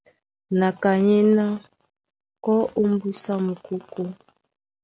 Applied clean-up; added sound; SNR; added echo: none; none; none; none.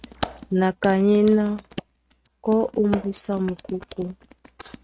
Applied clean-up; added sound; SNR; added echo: neural mask model RNNoise.